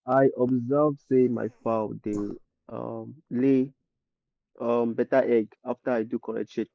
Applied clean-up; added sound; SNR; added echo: neural mask model Resemble Enhance denoiser.